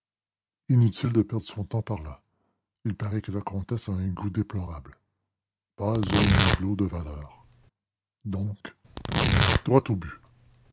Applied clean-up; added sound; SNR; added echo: none; Tearing; -3 dB; none.